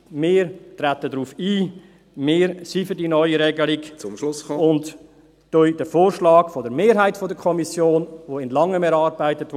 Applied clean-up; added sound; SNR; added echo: none; none; none; none.